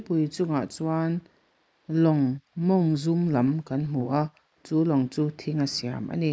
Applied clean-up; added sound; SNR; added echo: neural mask model Resemble Enhance denoiser.